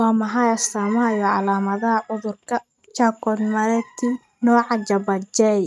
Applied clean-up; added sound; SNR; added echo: neural mask model RNNoise.